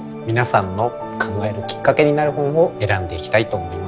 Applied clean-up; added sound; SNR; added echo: none; none; none; none.